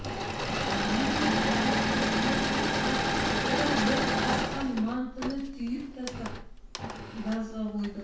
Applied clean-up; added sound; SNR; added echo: none; Engine / Mechanisms; -5 dB; reverberation time 0.7 s.